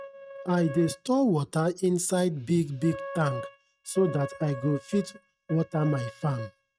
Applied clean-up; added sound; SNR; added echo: neural mask model RNNoise.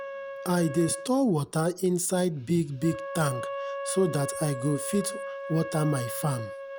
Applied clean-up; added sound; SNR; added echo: none; Wind instrument, woodwind instrument; 9 dB; none.